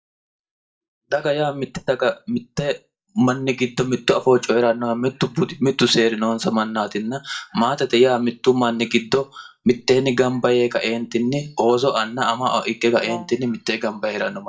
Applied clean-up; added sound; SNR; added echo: neural mask model DeepFilterNet 3.